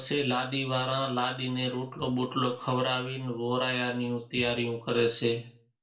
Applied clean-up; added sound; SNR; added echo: neural separator model SepFormer DNS4.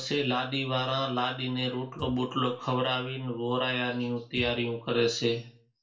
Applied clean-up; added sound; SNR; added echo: none; Thump, thud; 17 dB; reverberation time 0.3 s.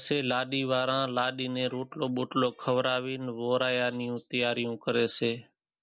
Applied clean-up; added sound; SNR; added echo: none; none; none; none.